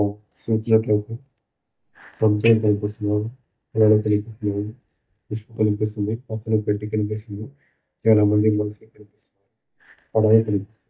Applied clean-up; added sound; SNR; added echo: neural mask model DeepFilterNet 3.